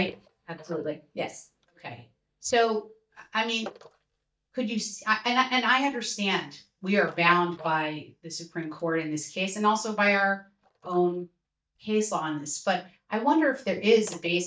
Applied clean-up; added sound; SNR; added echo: neural mask model DeepFilterNet 3.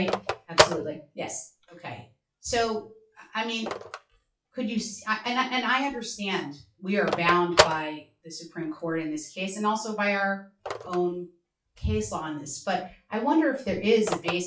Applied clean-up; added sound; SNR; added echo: classical method WPE with log-MMSE.